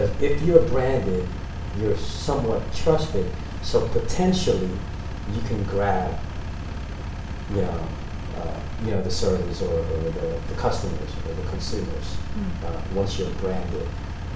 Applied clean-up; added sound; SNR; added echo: none; Engine; 6 dB; reverberation time 0.6 s.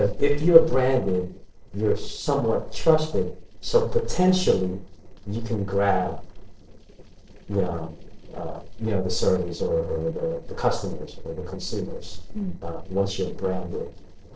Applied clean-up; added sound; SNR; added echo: neural separator model SepFormer DNS4.